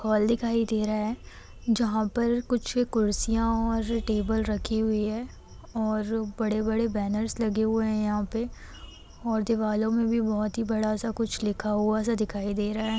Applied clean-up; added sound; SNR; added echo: none; none; none; none.